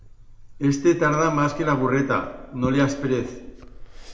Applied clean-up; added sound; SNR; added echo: none; Liquid; 16 dB; reverberation time 0.6 s.